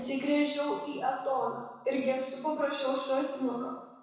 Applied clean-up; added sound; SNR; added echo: none; none; none; reverberation time 1.0 s.